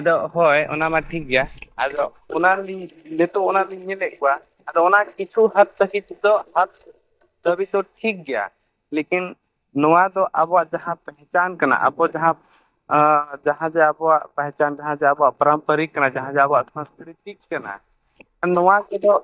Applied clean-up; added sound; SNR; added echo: neural mask model DeepFilterNet 3.